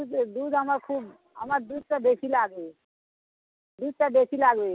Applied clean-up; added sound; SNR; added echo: none; none; none; none.